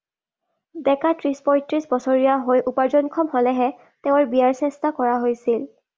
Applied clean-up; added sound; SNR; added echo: none; none; none; none.